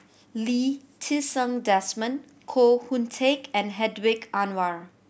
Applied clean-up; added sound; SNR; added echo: none; none; none; none.